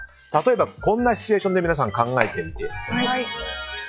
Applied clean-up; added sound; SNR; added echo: classical method log-MMSE.